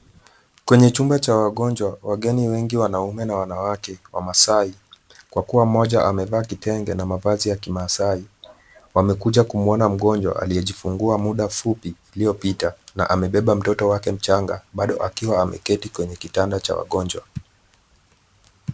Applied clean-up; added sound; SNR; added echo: none; none; none; none.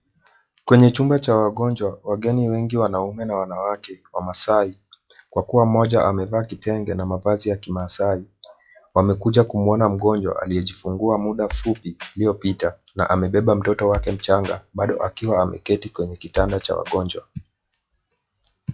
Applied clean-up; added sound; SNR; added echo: classical method log-MMSE.